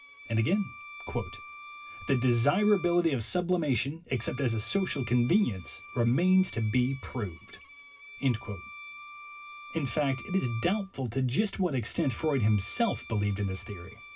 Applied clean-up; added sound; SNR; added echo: none; Bowed string instrument; 17 dB; reverberation time 0.4 s.